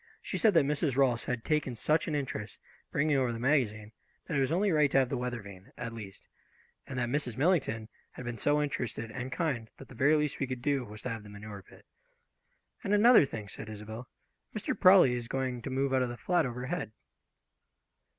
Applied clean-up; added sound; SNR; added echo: none; none; none; none.